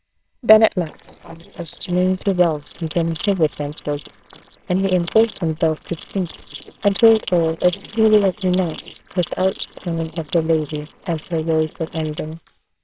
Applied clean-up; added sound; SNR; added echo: neural separator model SepFormer WHAMR!.